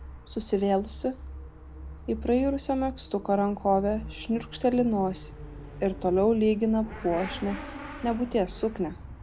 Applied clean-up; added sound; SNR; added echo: none; Motorcycle / Accelerating, revving, vroom; 13 dB; none.